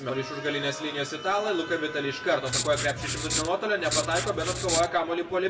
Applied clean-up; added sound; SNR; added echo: none; Writing; 3 dB; reverberation time 0.6 s.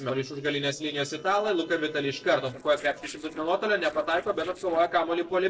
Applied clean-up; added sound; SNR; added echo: neural separator model SepFormer DNS4.